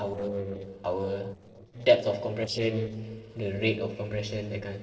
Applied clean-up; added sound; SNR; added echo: neural separator model SepFormer DNS4.